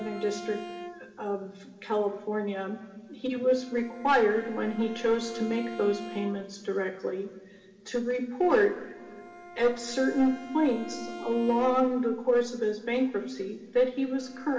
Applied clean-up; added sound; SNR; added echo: none; Bowed string instrument; 17 dB; reverberation time 2.5 s.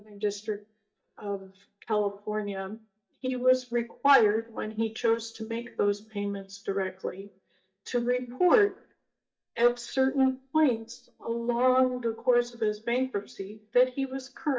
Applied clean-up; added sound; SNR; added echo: neural mask model DeepFilterNet 3.